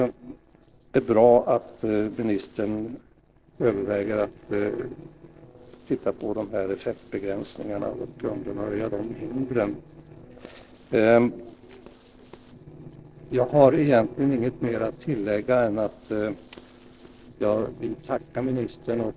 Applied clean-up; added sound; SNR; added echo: neural separator model SepFormer DNS4.